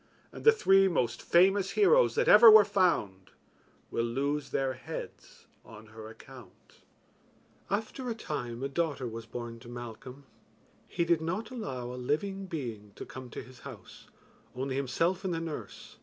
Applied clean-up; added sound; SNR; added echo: none; none; none; none.